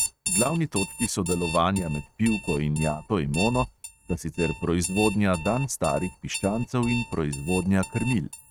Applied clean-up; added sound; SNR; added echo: neural mask model RNNoise.